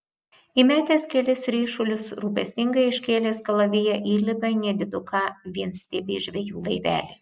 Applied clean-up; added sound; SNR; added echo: none; none; none; none.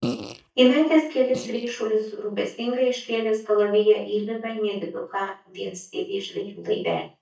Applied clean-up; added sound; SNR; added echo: neural mask model DeepFilterNet 3.